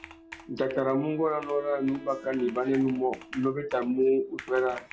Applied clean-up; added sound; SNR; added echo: none; Wind instrument, woodwind instrument + Computer keyboard; 18 dB; none.